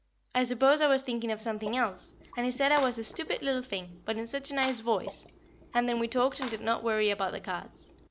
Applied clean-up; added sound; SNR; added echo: none; Clapping + Water / Liquid; 17 dB; none.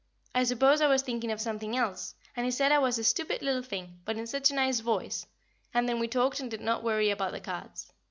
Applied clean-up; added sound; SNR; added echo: none; none; none; none.